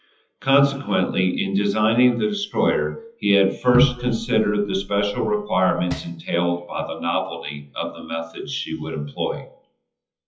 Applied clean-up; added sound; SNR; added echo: classical method WPE with log-MMSE.